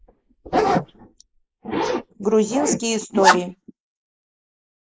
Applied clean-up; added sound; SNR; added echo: neural mask model Resemble Enhance denoiser.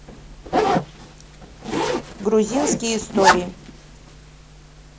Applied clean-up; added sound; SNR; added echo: none; Zipper (clothing); -2 dB; none.